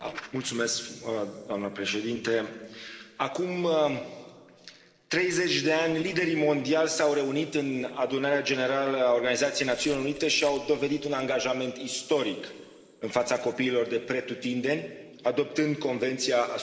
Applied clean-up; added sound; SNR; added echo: neural separator model SepFormer DNS4.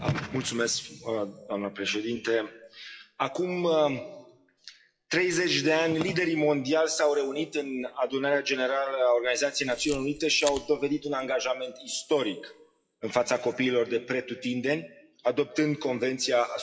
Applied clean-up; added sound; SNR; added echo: classical method WPE with log-MMSE.